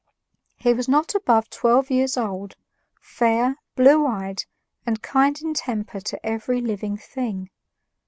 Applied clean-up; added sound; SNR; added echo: none; none; none; none.